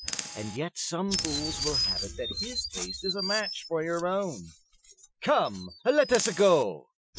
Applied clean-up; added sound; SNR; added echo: classical method Wiener filter.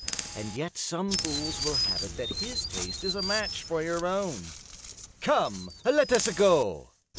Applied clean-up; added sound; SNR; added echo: none; Chirp, tweet; 6 dB; none.